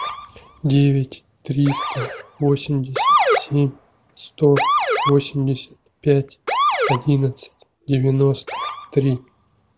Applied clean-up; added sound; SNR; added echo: none; Motor vehicle (road) / Siren; 4 dB; none.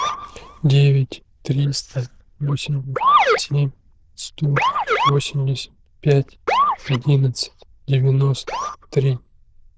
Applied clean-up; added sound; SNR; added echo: neural diffusion model UNIVERSE++.